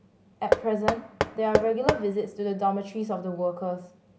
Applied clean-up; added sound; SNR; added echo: none; Knock; 0 dB; none.